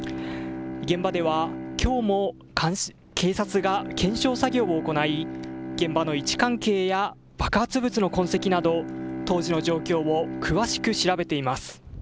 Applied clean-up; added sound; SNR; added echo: none; Bowed string instrument; 9 dB; none.